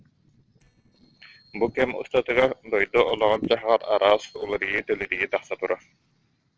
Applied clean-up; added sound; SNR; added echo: neural separator model SepFormer DNS4.